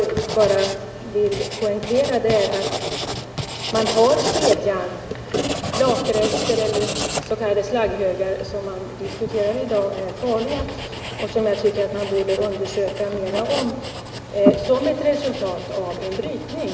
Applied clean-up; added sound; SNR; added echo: none; Writing; 6 dB; reverberation time 2.7 s.